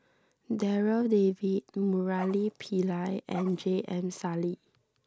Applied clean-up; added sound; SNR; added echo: none; Dog; 16 dB; none.